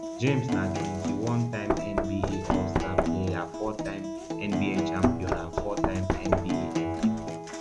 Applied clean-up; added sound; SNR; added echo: none; Acoustic guitar + Knock; -3 dB; none.